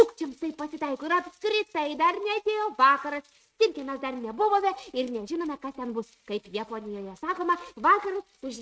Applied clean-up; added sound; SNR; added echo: neural mask model RNNoise.